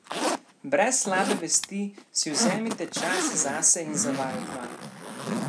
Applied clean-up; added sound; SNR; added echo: none; Zipper (clothing); 4 dB; none.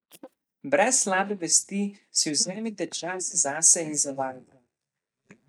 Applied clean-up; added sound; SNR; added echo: neural mask model DeepFilterNet 3.